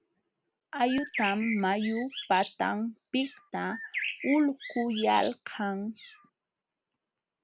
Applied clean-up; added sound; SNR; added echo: none; Bird; 9 dB; none.